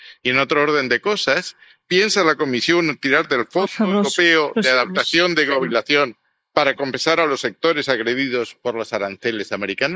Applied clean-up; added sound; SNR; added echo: neural mask model Resemble Enhance denoiser.